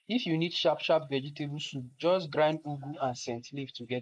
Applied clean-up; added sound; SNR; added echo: neural mask model Resemble Enhance denoiser.